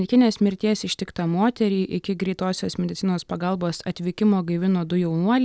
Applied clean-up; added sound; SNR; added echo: none; none; none; none.